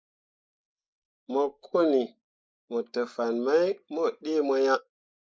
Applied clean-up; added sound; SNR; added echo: neural mask model Resemble Enhance denoiser.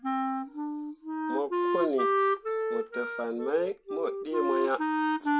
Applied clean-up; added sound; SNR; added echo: none; Wind instrument, woodwind instrument; -3 dB; none.